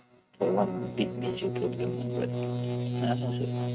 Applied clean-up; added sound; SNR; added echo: neural mask model RNNoise.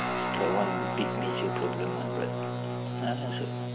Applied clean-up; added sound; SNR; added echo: none; Guitar; -3 dB; none.